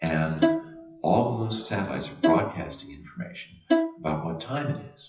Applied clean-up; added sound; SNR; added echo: classical method WPE with log-MMSE.